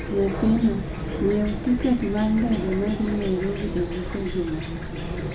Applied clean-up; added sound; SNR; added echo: none; Chirp, tweet / Fowl; 5 dB; reverberation time 0.6 s.